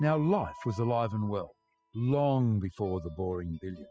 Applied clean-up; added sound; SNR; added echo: classical method spectral subtraction.